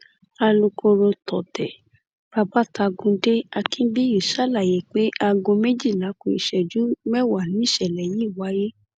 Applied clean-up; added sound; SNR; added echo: none; none; none; none.